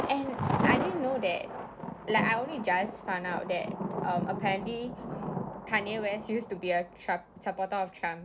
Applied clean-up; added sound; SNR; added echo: none; Thunder; 3 dB; none.